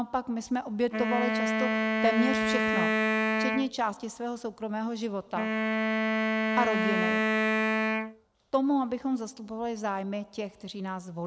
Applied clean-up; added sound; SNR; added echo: none; Wind instrument, woodwind instrument; -3 dB; none.